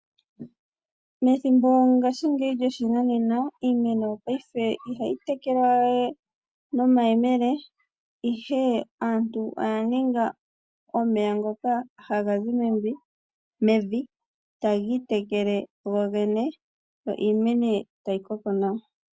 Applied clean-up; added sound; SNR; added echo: none; none; none; none.